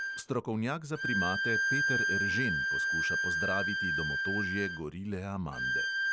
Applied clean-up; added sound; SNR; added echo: none; Bowed string instrument; -4 dB; none.